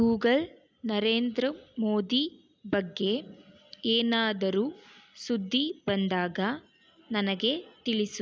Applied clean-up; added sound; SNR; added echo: none; none; none; none.